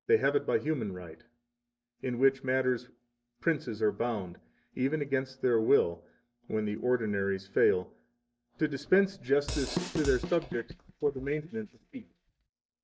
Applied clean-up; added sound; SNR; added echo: neural mask model DeepFilterNet 3.